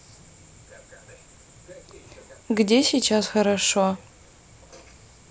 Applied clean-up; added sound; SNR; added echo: none; none; none; none.